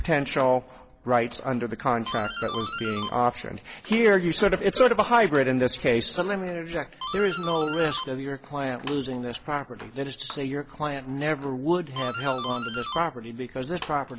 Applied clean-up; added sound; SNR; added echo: none; Doorbell; 11 dB; none.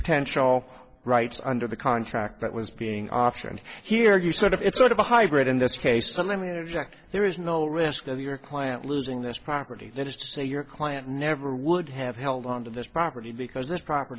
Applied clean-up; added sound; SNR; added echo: none; none; none; none.